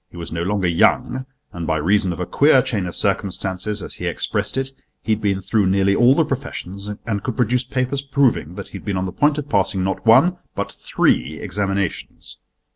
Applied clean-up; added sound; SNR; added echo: none; none; none; none.